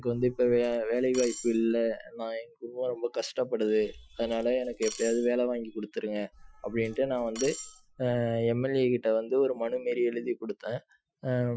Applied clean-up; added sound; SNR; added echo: classical method Wiener filter.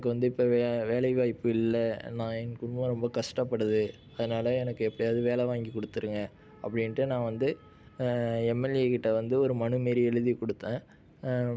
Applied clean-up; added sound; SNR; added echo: none; none; none; none.